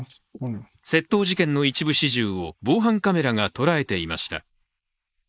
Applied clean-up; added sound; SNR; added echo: neural mask model Resemble Enhance denoiser.